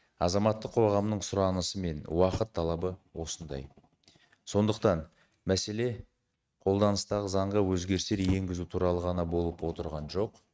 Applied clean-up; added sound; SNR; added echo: neural mask model RNNoise.